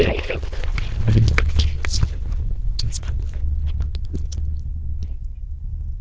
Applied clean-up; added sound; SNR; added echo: neural diffusion model UNIVERSE++.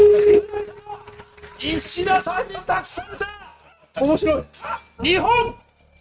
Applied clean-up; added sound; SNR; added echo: neural mask model RNNoise.